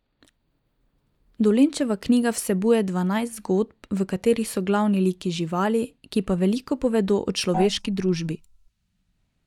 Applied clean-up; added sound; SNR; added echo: neural mask model DeepFilterNet 3.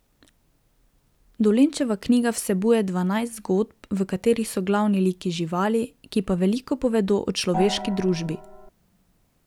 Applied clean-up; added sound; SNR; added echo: none; Gong; 8 dB; none.